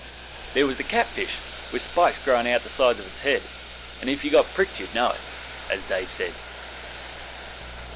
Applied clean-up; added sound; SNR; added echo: none; Boiling; 10 dB; none.